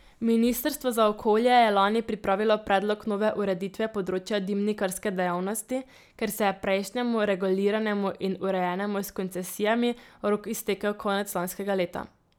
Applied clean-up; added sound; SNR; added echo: none; none; none; none.